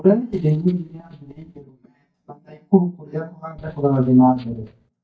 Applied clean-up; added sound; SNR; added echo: neural mask model DeepFilterNet 3.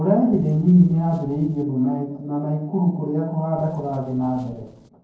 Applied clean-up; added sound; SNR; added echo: neural separator model SepFormer DNS4.